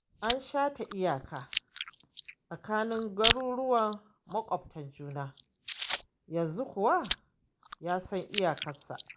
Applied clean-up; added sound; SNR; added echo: none; Chewing, mastication; 1 dB; none.